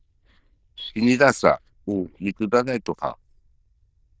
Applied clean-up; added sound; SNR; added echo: neural diffusion model UNIVERSE++.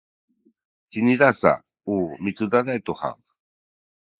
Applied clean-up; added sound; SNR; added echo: neural mask model Resemble Enhance denoiser.